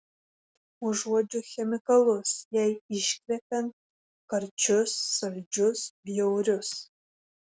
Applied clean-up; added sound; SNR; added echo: none; none; none; none.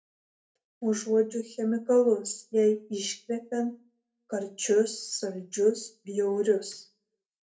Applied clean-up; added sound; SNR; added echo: none; none; none; reverberation time 0.3 s.